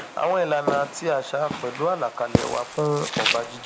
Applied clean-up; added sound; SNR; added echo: none; Walk, footsteps; 4 dB; none.